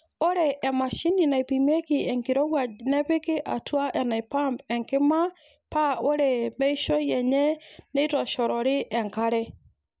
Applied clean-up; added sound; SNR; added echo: none; none; none; none.